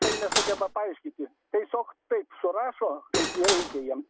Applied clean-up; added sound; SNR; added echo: none; Cutlery, silverware / Dishes, pots, and pans; -1 dB; none.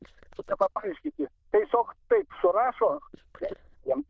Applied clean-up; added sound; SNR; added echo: neural diffusion model UNIVERSE++.